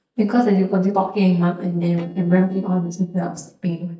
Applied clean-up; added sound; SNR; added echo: neural mask model DeepFilterNet 3.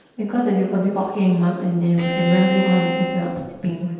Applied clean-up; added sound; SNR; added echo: none; Bowed string instrument; 6 dB; reverberation time 1.2 s.